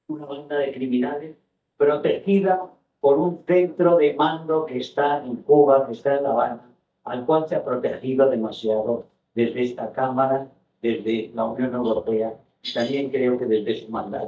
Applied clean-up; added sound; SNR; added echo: neural mask model DeepFilterNet 3.